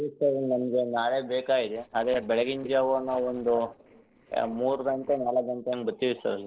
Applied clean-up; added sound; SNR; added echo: neural separator model SepFormer DNS4.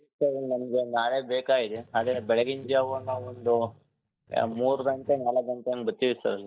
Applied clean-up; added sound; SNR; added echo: neural mask model DeepFilterNet 3.